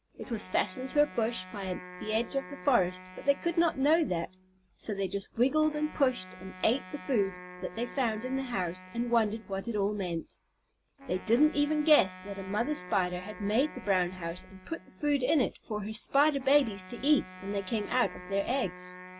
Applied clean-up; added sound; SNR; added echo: none; Wind instrument, woodwind instrument; 17 dB; none.